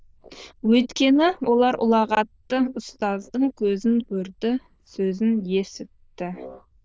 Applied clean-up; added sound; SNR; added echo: neural diffusion model UNIVERSE++.